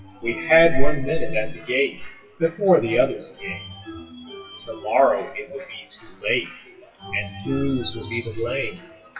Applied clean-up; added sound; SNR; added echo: classical method WPE with log-MMSE.